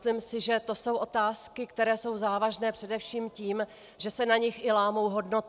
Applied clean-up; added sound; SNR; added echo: none; none; none; none.